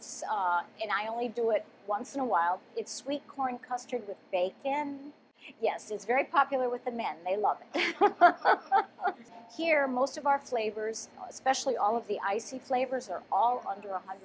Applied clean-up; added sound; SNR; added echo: none; none; none; none.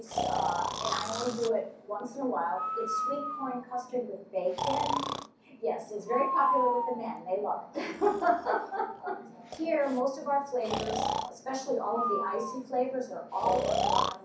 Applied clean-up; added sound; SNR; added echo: none; Breathing; 2 dB; reverberation time 0.6 s.